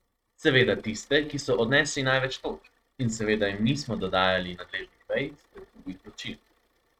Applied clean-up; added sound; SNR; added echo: neural mask model RNNoise.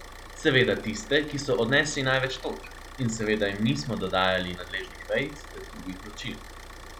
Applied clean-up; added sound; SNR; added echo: none; Idling / Car; 15 dB; none.